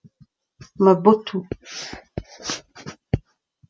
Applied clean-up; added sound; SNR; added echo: none; none; none; none.